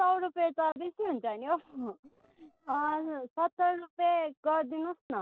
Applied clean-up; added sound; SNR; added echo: neural separator model SepFormer DNS4.